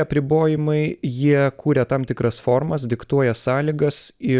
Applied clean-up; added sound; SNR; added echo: none; none; none; none.